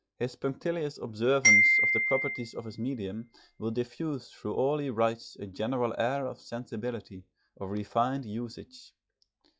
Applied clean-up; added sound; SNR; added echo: classical method log-MMSE.